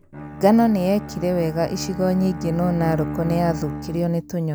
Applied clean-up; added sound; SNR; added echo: none; Bowed string instrument; 10 dB; none.